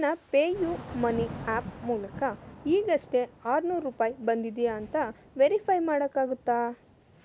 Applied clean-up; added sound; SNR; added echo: none; Thunder / Rain; 16 dB; none.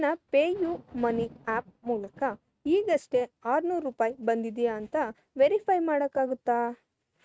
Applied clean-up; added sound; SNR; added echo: neural mask model RNNoise.